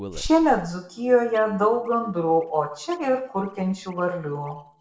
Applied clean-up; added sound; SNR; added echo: neural separator model SepFormer DNS4.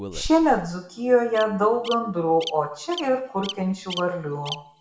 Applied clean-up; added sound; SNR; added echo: none; Bird vocalization, bird call, bird song; 15 dB; reverberation time 0.5 s.